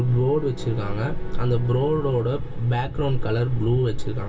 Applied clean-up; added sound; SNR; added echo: none; Bowed string instrument; 19 dB; reverberation time 0.1 s.